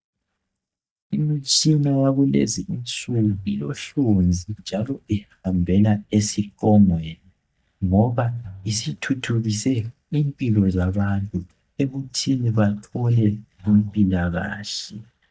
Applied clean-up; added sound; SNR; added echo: neural mask model DeepFilterNet 3.